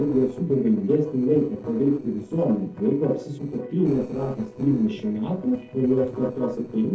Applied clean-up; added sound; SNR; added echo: neural separator model SepFormer DNS4.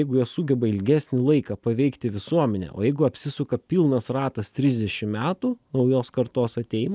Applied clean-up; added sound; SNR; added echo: none; none; none; none.